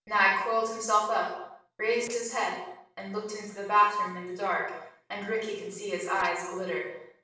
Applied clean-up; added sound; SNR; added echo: neural separator model SepFormer DNS4.